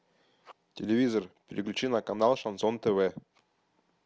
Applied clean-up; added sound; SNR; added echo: none; none; none; none.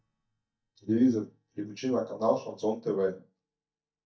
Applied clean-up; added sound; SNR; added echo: neural mask model DeepFilterNet 3.